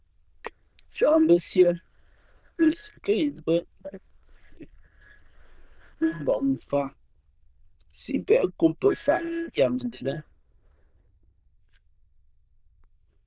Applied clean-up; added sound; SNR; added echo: neural diffusion model UNIVERSE++.